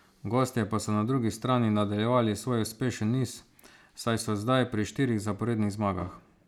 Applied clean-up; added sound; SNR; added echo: none; none; none; none.